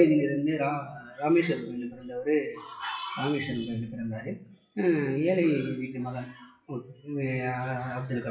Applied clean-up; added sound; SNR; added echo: classical method WPE with log-MMSE.